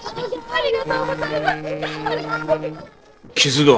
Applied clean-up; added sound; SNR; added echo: neural separator model SepFormer DNS4.